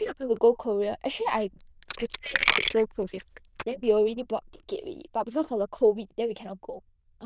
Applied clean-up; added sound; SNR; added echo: neural diffusion model UNIVERSE++.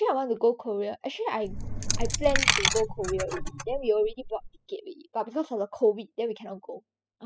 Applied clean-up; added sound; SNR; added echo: classical method spectral subtraction.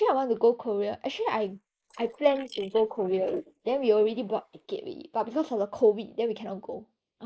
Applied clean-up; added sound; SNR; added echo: neural mask model Resemble Enhance denoiser.